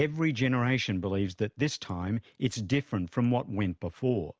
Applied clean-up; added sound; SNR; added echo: none; none; none; none.